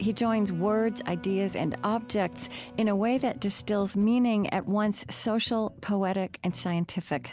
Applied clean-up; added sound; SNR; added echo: none; none; none; none.